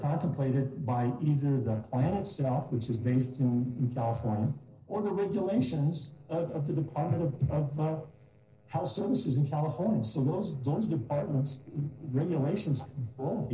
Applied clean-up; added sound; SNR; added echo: neural separator model SepFormer DNS4.